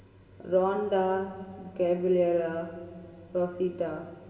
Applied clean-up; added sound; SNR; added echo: none; none; none; reverberation time 2.3 s.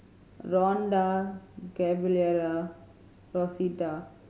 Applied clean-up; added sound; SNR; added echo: none; none; none; none.